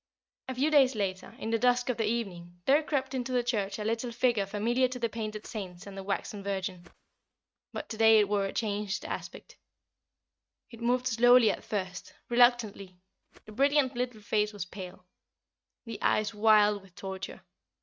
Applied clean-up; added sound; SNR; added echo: neural mask model RNNoise.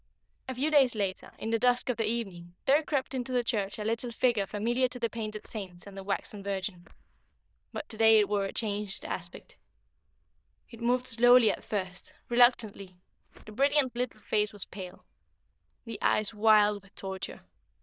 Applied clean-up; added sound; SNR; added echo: neural diffusion model UNIVERSE++.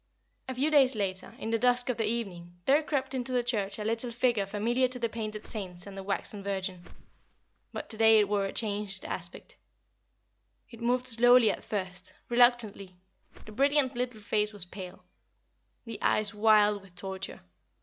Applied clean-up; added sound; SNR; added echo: none; Whoosh, swoosh, swish; 15 dB; none.